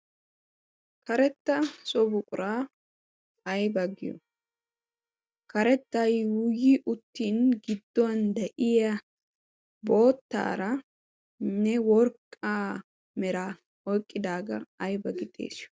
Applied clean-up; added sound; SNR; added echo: neural mask model DeepFilterNet 3.